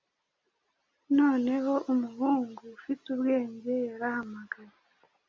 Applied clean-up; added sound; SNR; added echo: none; none; none; none.